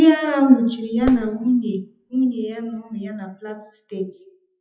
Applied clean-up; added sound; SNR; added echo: classical method WPE with log-MMSE.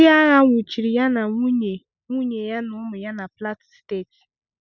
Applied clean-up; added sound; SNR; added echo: none; none; none; none.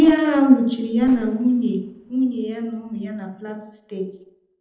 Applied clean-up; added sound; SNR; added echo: neural separator model SepFormer DNS4.